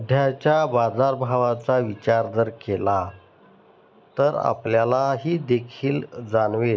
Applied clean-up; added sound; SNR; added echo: none; none; none; none.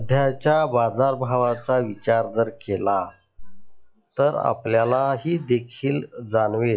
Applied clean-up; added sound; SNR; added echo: classical method log-MMSE.